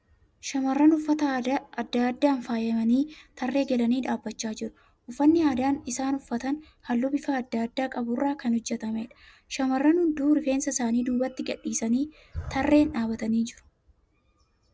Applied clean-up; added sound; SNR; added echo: none; none; none; none.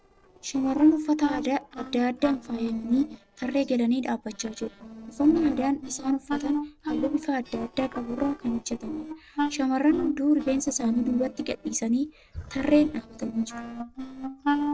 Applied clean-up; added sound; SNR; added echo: neural separator model SepFormer DNS4.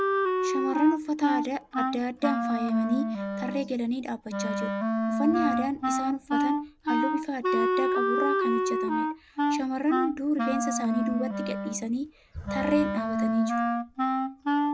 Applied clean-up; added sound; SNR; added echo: none; Wind instrument, woodwind instrument; -3 dB; none.